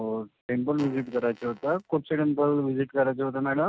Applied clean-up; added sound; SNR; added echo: neural mask model RNNoise.